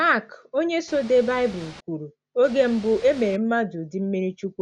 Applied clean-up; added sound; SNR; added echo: none; Ocean / Boat, Water vehicle; 19 dB; none.